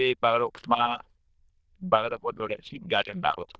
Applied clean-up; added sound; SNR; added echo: neural diffusion model UNIVERSE++.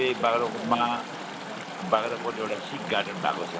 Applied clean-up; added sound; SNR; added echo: none; Chatter / Stream; 7 dB; none.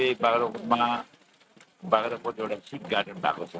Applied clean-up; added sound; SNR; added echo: neural mask model RNNoise.